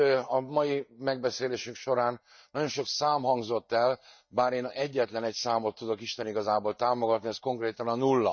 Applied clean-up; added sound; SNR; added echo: neural mask model DeepFilterNet 3.